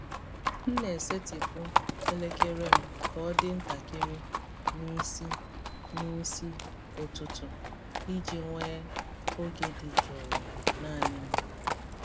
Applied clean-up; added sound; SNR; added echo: none; Livestock, farm animals, working animals; -5 dB; none.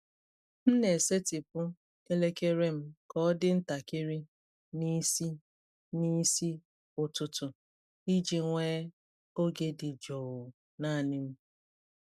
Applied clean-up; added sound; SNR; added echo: none; none; none; none.